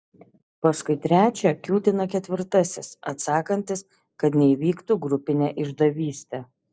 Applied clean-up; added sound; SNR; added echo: none; none; none; none.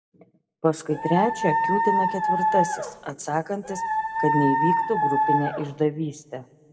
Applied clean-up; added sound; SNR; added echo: none; Dog; -3 dB; reverberation time 1.8 s.